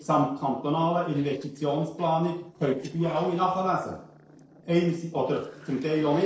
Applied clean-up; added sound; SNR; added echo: neural separator model SepFormer DNS4.